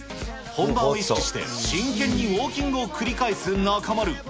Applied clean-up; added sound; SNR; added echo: none; none; none; none.